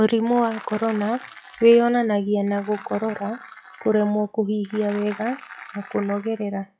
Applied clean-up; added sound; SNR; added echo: classical method log-MMSE.